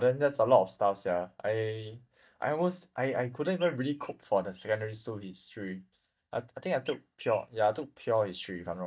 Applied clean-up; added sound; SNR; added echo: neural mask model DeepFilterNet 3.